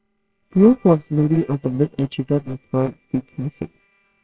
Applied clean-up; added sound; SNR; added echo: neural separator model SepFormer WHAMR!.